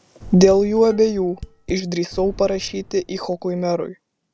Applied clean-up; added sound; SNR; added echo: none; Dishes, pots, and pans + Boom; 18 dB; none.